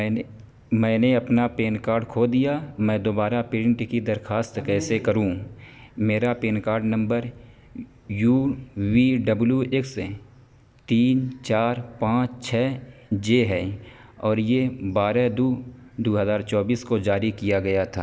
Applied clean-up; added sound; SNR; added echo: none; none; none; none.